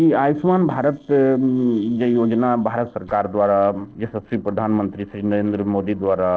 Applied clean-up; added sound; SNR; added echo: neural separator model SepFormer DNS4.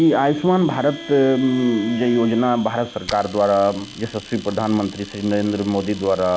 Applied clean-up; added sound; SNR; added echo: none; Domestic sounds, home sounds + Bowed string instrument; 18 dB; none.